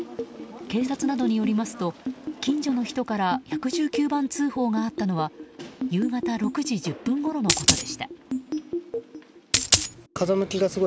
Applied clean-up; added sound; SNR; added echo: none; Coin (dropping); -4 dB; none.